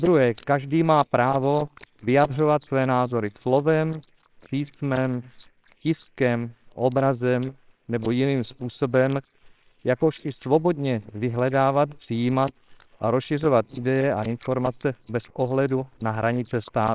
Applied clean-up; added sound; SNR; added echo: neural separator model SepFormer WHAMR!.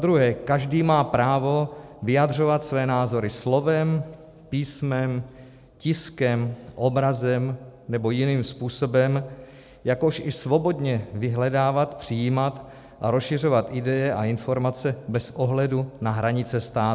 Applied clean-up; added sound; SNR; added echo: none; none; none; none.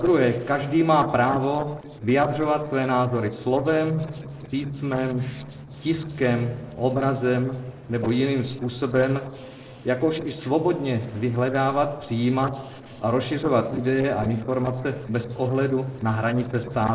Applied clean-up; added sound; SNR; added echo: neural separator model SepFormer DNS4.